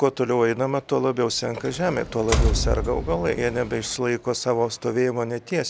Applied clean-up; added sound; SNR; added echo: none; Door; 3 dB; none.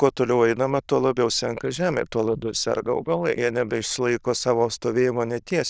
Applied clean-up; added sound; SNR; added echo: neural diffusion model UNIVERSE++.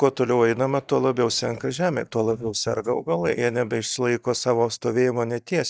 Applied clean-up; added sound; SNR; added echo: neural mask model DeepFilterNet 3.